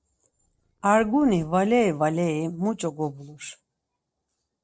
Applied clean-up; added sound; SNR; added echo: neural separator model SepFormer DNS4.